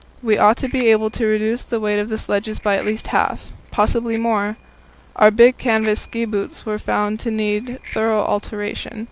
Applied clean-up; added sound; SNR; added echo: none; Bicycle bell; 18 dB; none.